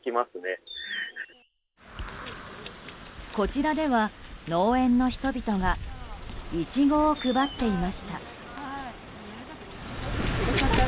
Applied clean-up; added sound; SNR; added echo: none; Fireworks; 18 dB; none.